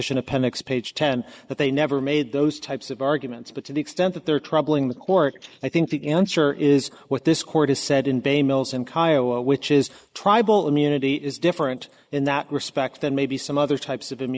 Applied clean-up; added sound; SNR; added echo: neural mask model Resemble Enhance denoiser.